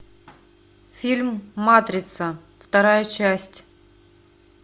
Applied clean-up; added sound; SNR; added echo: none; none; none; none.